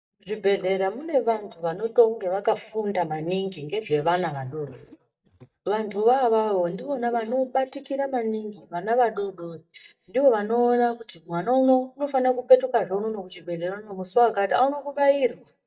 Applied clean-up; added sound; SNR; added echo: neural mask model DeepFilterNet 3.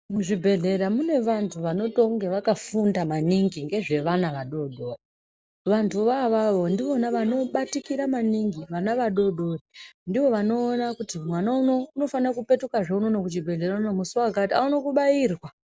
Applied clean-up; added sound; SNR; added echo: none; none; none; none.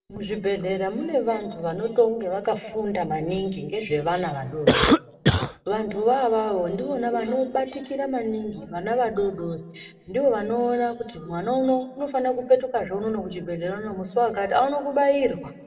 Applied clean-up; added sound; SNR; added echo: none; Cough; -5 dB; reverberation time 1.0 s.